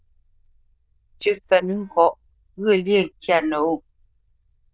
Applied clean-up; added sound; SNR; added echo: neural diffusion model UNIVERSE++.